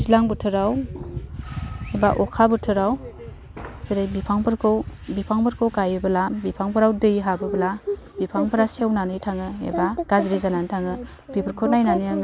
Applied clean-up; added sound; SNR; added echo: none; none; none; none.